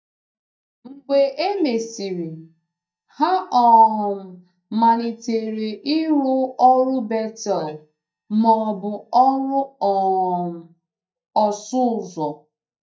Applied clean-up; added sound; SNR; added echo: neural mask model DeepFilterNet 3.